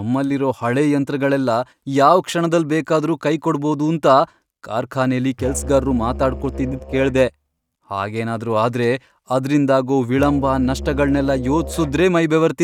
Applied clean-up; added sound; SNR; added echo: neural mask model RNNoise.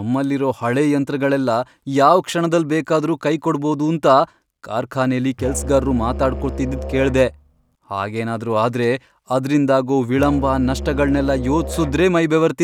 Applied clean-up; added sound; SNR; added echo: none; Musical instrument; 9 dB; none.